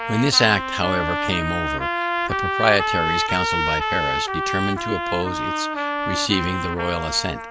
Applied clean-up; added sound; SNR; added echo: none; Trumpet; 1 dB; none.